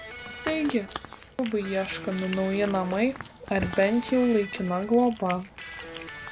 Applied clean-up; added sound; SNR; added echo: none; Cat + Electric guitar; 12 dB; none.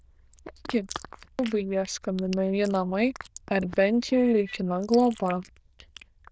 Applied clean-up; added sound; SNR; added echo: neural diffusion model UNIVERSE++.